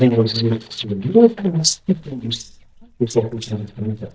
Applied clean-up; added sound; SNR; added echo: neural mask model DeepFilterNet 3.